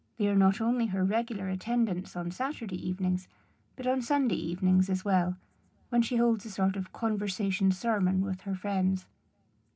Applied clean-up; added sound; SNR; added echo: none; none; none; reverberation time 0.3 s.